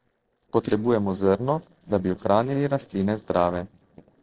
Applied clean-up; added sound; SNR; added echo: neural separator model SepFormer DNS4.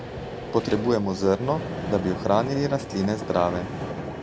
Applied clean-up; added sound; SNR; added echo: none; Vehicle; 7 dB; none.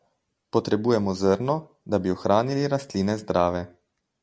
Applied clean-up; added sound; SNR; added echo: none; none; none; none.